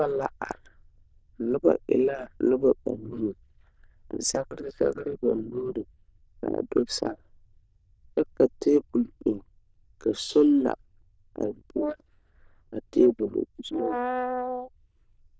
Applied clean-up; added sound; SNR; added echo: neural diffusion model UNIVERSE++.